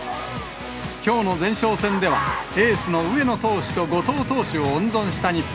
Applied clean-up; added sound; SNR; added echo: none; none; none; none.